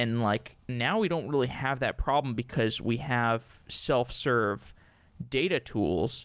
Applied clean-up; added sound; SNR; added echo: none; none; none; none.